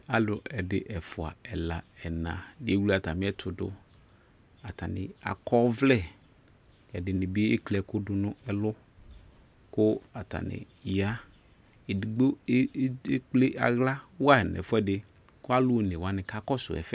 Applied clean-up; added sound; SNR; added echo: none; none; none; none.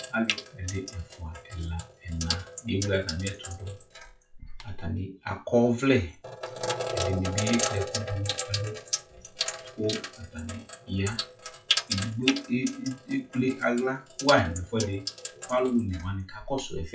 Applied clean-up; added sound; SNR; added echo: classical method WPE with log-MMSE.